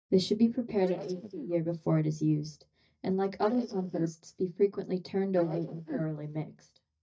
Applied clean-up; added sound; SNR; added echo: neural mask model DeepFilterNet 3.